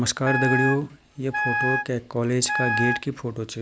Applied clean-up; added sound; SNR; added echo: none; Wind instrument, woodwind instrument; 2 dB; none.